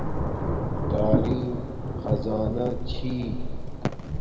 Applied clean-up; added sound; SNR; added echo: none; Thunder / Rain; -3 dB; reverberation time 1.7 s.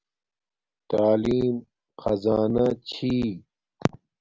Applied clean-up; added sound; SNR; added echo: none; none; none; none.